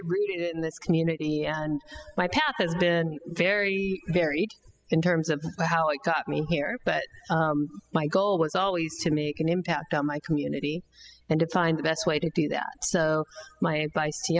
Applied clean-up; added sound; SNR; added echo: classical method spectral subtraction.